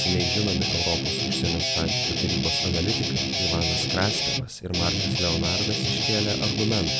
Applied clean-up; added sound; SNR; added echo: none; Guitar; -3 dB; none.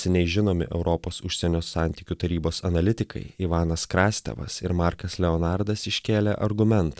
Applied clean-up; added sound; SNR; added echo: none; none; none; none.